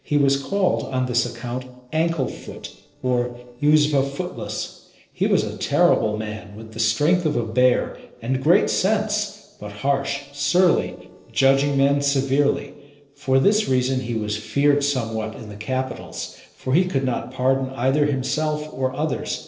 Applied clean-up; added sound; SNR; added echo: neural separator model SepFormer DNS4.